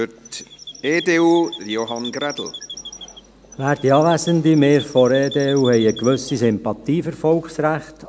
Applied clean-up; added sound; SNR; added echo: none; Chirp, tweet; 17 dB; none.